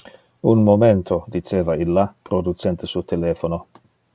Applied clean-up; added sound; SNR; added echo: none; none; none; none.